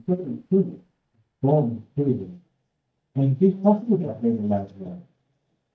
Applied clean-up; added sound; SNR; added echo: neural mask model DeepFilterNet 3.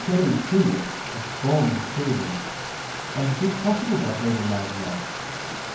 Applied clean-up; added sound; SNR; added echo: none; Stream; 7 dB; reverberation time 0.9 s.